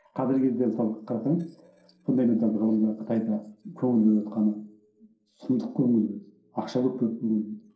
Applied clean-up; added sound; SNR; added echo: neural separator model SepFormer DNS4.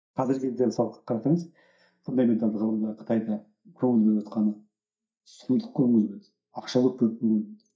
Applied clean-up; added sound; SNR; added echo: neural mask model DeepFilterNet 3.